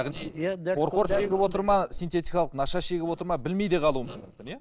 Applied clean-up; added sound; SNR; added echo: neural separator model SepFormer DNS4.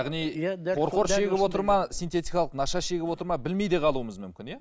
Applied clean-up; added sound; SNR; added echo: none; none; none; none.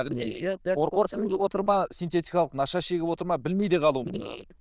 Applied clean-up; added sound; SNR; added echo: neural diffusion model UNIVERSE++.